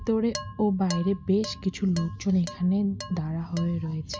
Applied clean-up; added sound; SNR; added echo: none; Dishes, pots, and pans; 16 dB; none.